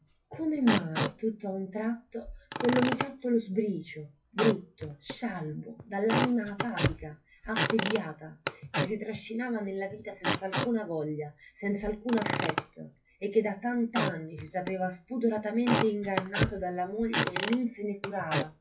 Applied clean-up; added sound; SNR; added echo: classical method WPE with log-MMSE.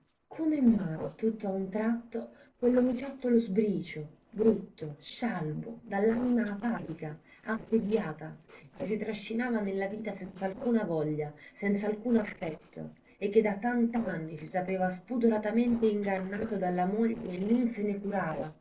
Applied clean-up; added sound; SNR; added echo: neural separator model SepFormer DNS4.